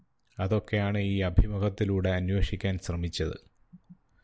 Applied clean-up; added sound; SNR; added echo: none; none; none; none.